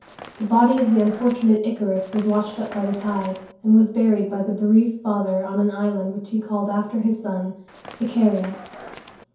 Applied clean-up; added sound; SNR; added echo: none; Run; 19 dB; reverberation time 0.6 s.